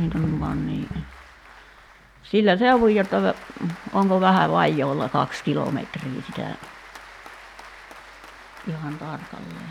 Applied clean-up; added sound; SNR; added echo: none; Applause; 19 dB; none.